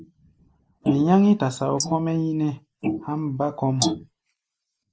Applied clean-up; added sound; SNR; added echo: neural mask model Resemble Enhance denoiser.